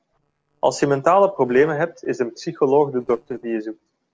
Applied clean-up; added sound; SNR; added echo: neural separator model SepFormer DNS4.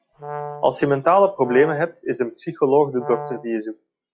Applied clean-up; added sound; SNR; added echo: classical method log-MMSE.